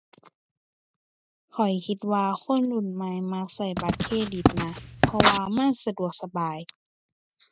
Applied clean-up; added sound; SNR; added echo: none; Writing; -5 dB; none.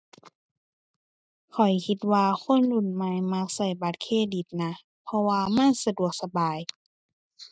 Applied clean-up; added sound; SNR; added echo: none; none; none; none.